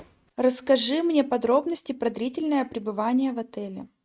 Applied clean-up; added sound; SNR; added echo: neural mask model RNNoise.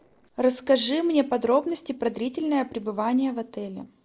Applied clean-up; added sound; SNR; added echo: neural separator model SepFormer DNS4.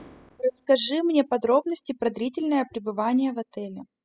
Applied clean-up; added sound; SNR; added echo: classical method spectral subtraction.